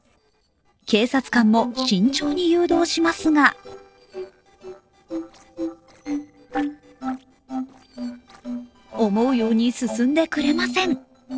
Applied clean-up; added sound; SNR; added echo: neural separator model SepFormer DNS4.